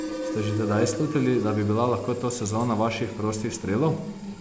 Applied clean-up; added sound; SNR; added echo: none; Fill (with liquid); 8 dB; none.